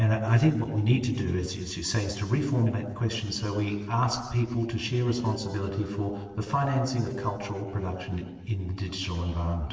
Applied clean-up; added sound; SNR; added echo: neural separator model SepFormer DNS4.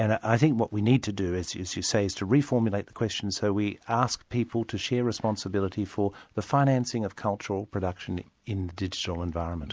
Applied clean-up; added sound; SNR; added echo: none; none; none; none.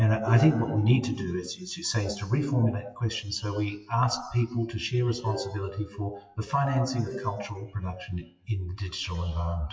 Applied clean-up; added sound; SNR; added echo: classical method WPE with log-MMSE.